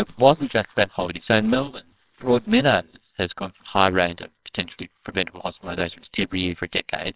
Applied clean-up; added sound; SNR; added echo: neural separator model SepFormer WHAMR!.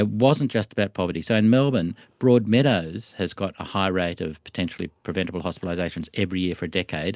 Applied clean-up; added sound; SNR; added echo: none; none; none; none.